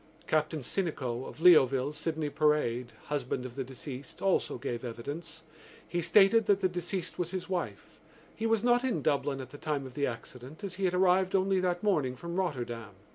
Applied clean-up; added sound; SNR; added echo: none; none; none; none.